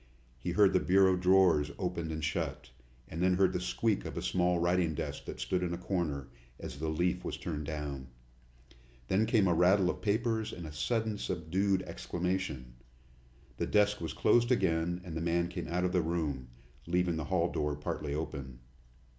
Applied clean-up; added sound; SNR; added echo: none; none; none; none.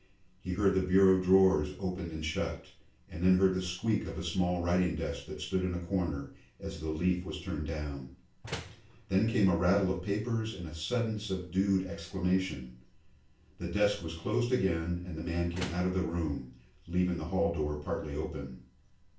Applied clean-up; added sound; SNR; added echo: none; Slam; 13 dB; reverberation time 0.3 s.